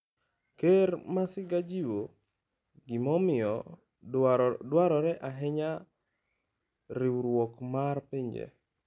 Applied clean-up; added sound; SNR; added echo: none; none; none; none.